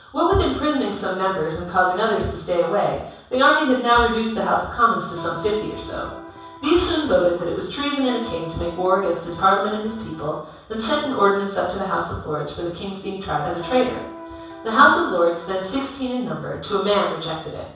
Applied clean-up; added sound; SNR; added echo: none; Electric guitar; 16 dB; reverberation time 0.7 s.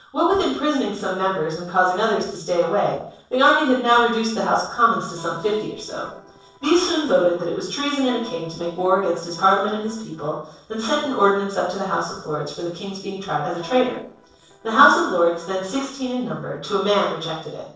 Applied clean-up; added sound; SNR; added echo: neural separator model SepFormer DNS4.